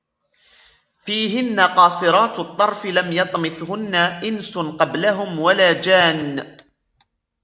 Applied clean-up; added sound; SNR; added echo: none; none; none; none.